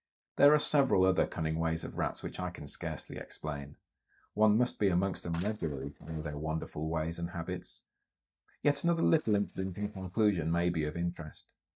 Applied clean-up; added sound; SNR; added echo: neural mask model DeepFilterNet 3.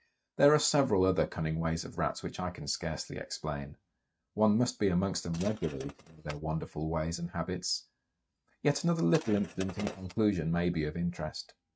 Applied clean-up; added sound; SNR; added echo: neural mask model RNNoise.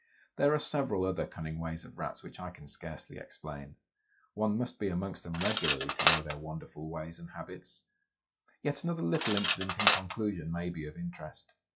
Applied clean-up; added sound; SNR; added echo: classical method log-MMSE.